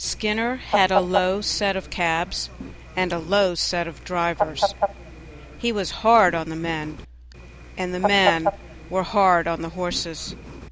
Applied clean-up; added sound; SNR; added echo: none; Fowl; 6 dB; none.